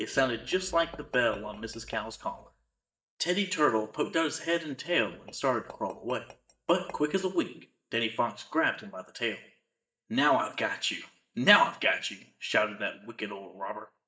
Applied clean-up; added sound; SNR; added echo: neural mask model DeepFilterNet 3.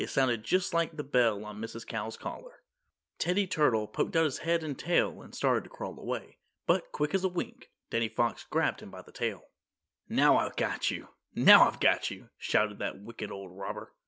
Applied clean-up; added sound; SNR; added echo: none; none; none; none.